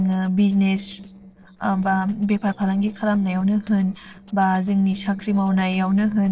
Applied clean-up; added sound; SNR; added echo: neural separator model SepFormer DNS4.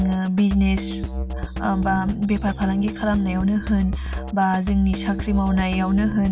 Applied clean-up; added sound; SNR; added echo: none; Drum kit; 6 dB; none.